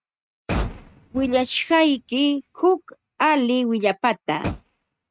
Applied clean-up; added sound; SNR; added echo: neural mask model RNNoise.